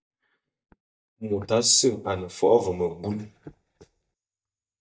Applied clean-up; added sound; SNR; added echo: neural mask model DeepFilterNet 3.